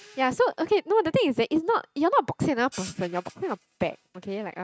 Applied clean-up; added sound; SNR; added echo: neural mask model RNNoise.